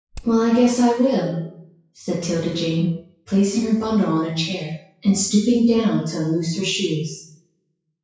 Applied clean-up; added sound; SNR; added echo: classical method WPE with log-MMSE.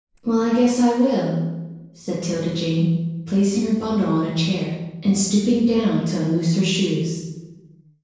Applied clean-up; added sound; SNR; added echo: neural separator model SepFormer DNS4.